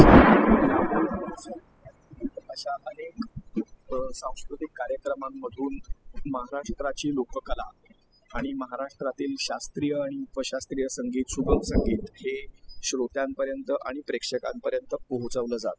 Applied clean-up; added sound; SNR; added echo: classical method spectral subtraction.